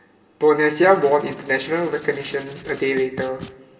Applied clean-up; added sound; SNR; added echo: none; Writing; 16 dB; reverberation time 2.0 s.